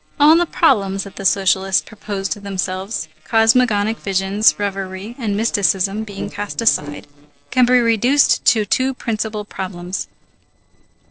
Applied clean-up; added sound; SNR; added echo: neural separator model SepFormer DNS4.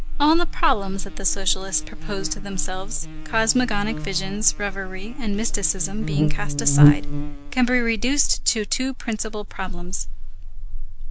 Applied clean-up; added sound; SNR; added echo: none; Buzz; -3 dB; none.